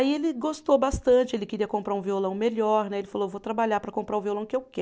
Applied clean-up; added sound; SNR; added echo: none; none; none; none.